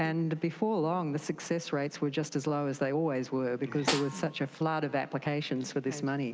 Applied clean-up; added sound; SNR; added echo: none; Snare drum; 7 dB; none.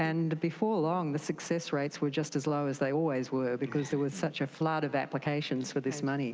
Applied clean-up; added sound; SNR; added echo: none; none; none; none.